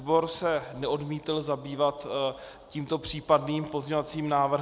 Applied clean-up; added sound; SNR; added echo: none; none; none; none.